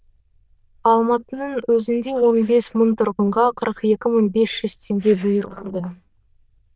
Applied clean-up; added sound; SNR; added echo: neural diffusion model UNIVERSE++.